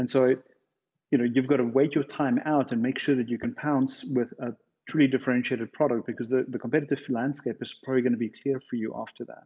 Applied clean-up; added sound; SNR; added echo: none; none; none; none.